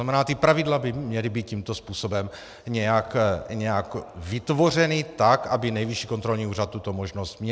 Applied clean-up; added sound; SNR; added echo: none; none; none; none.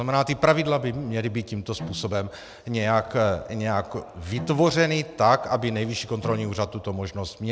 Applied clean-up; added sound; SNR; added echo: none; Bowed string instrument; 16 dB; none.